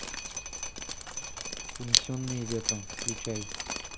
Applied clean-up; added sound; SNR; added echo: none; Drip; -5 dB; none.